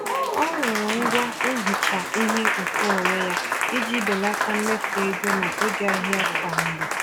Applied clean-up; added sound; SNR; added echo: none; Applause; -3 dB; none.